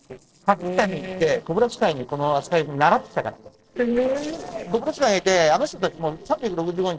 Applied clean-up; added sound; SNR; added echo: neural separator model SepFormer DNS4.